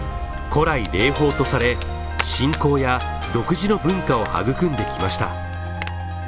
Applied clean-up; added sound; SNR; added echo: none; Fire; 15 dB; none.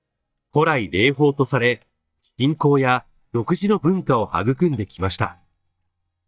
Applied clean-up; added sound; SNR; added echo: neural mask model DeepFilterNet 3.